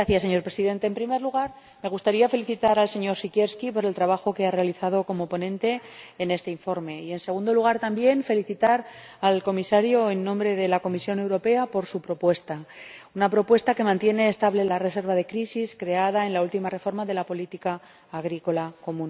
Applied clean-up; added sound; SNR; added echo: none; none; none; none.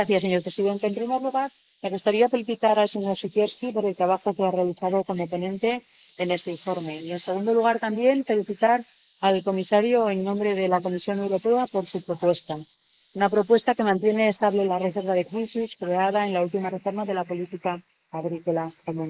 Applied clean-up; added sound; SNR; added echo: neural mask model Resemble Enhance denoiser.